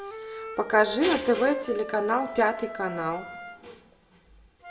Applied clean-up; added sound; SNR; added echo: none; Wind instrument, woodwind instrument; 12 dB; reverberation time 1.4 s.